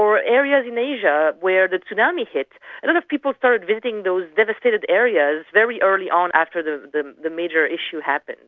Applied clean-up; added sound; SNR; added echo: none; none; none; none.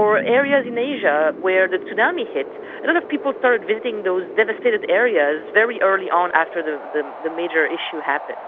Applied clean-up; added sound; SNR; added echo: none; Wind; 13 dB; none.